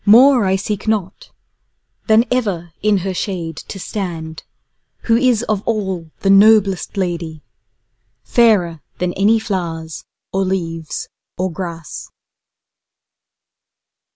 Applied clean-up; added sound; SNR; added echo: none; none; none; none.